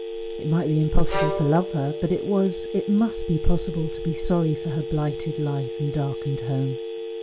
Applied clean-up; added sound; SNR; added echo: none; Telephone + Bowed string instrument; 8 dB; none.